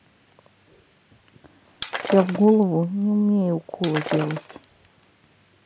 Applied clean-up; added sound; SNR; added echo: none; Shatter; 8 dB; none.